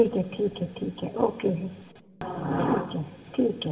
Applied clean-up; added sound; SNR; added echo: none; none; none; reverberation time 1.0 s.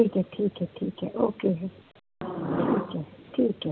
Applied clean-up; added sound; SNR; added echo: none; none; none; none.